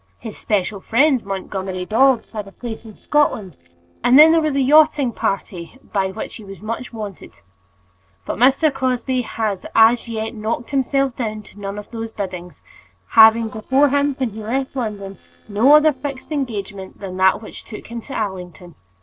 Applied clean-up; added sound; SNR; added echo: neural separator model SepFormer DNS4.